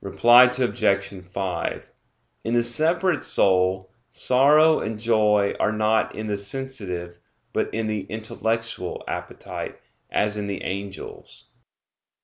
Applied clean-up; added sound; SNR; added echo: none; none; none; none.